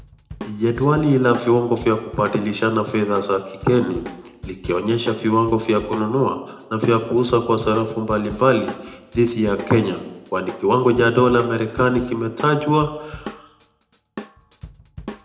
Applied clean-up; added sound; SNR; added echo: none; Drum kit; 17 dB; reverberation time 0.6 s.